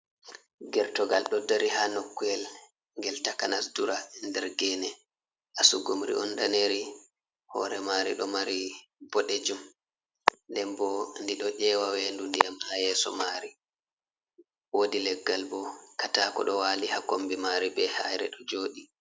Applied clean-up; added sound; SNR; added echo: none; none; none; none.